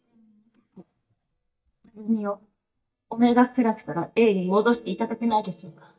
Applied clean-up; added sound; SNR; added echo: neural mask model DeepFilterNet 3.